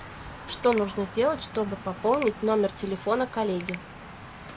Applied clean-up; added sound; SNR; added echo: none; Finger snapping; 18 dB; none.